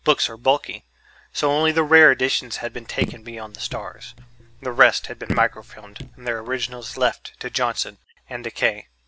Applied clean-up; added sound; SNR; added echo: none; Raindrop / Drip; 11 dB; none.